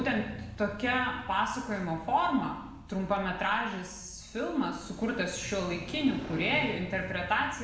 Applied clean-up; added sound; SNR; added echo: none; Motorcycle; 14 dB; reverberation time 0.9 s.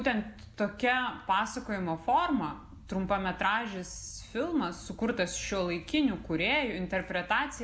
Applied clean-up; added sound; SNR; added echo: none; none; none; none.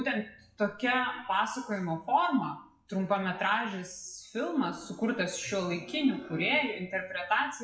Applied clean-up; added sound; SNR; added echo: classical method WPE with log-MMSE.